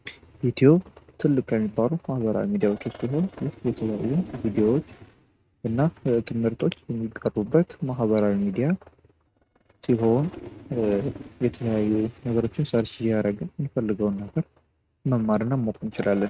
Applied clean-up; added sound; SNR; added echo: neural mask model RNNoise.